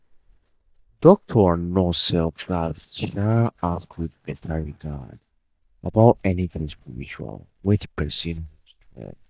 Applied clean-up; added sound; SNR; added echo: neural mask model DeepFilterNet 3.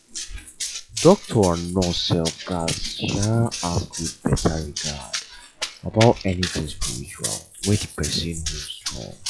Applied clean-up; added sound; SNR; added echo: classical method log-MMSE.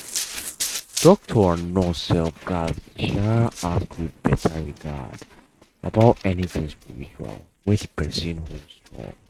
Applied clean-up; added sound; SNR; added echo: neural mask model RNNoise.